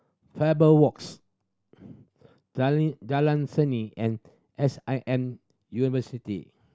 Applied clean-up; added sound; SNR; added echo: none; none; none; none.